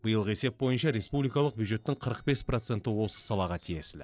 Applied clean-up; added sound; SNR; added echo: neural separator model SepFormer DNS4.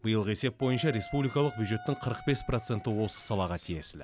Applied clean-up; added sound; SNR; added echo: none; Wind instrument, woodwind instrument; 16 dB; none.